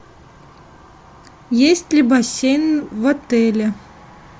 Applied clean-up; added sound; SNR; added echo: none; none; none; none.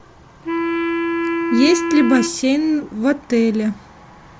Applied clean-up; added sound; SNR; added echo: none; Wind instrument, woodwind instrument; 3 dB; none.